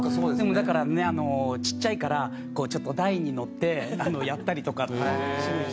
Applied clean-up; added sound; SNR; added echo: none; Bass guitar; 5 dB; none.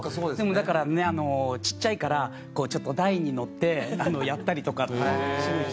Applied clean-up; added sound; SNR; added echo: none; none; none; none.